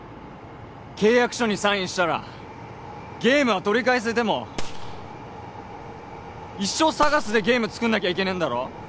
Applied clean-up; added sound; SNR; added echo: none; Gunshot, gunfire; 9 dB; none.